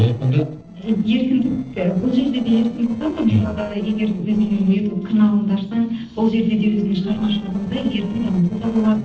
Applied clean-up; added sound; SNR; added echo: neural separator model SepFormer DNS4.